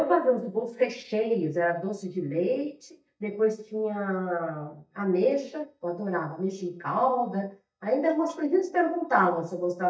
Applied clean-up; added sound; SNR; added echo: neural mask model DeepFilterNet 3.